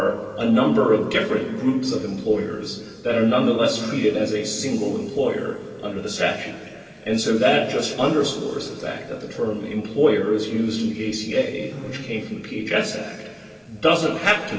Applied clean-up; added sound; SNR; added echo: none; none; none; reverberation time 2.7 s.